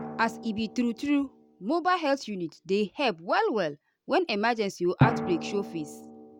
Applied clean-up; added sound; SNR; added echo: none; Drum; 7 dB; none.